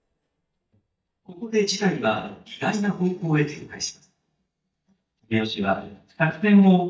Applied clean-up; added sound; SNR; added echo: neural mask model DeepFilterNet 3.